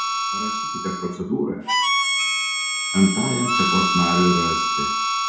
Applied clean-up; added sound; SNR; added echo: none; Harmonica; -2 dB; reverberation time 0.5 s.